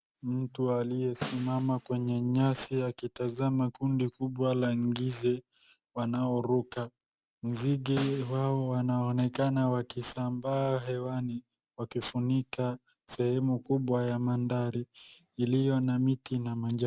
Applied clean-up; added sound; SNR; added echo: none; Snare drum; 14 dB; none.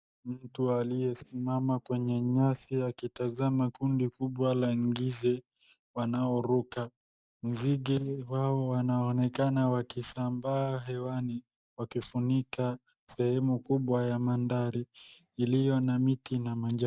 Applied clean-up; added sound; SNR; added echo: neural mask model DeepFilterNet 3.